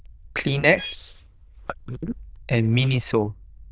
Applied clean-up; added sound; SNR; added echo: neural diffusion model UNIVERSE++.